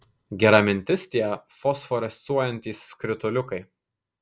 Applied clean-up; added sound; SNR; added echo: none; none; none; none.